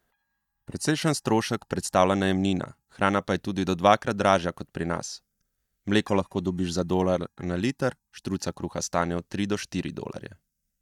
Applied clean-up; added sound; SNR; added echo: neural mask model DeepFilterNet 3.